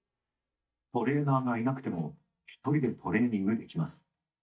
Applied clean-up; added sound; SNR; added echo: neural mask model DeepFilterNet 3.